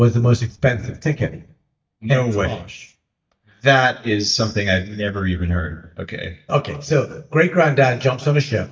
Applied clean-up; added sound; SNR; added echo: neural mask model DeepFilterNet 3.